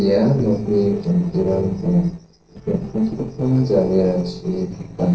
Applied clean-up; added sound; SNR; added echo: neural separator model SepFormer DNS4.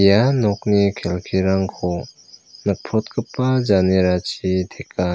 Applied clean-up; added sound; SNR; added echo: none; none; none; none.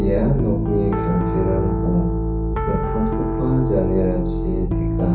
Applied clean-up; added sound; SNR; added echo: none; Piano; -1 dB; reverberation time 0.6 s.